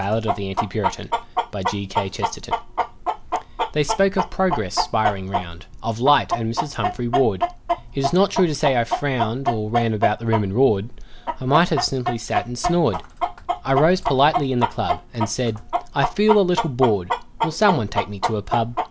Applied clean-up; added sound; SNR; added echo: none; Chicken, rooster; 4 dB; none.